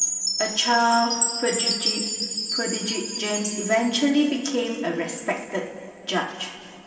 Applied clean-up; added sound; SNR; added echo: none; Chime; 4 dB; reverberation time 2.4 s.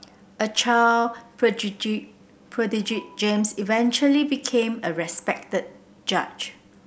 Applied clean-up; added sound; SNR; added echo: none; none; none; none.